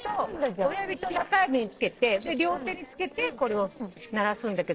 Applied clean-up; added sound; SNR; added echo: neural separator model SepFormer DNS4.